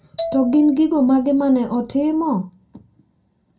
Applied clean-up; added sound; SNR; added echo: none; Marimba, xylophone; 15 dB; reverberation time 0.2 s.